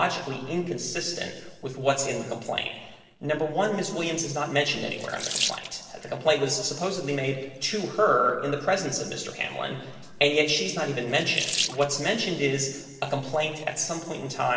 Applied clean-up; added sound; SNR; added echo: neural separator model SepFormer DNS4.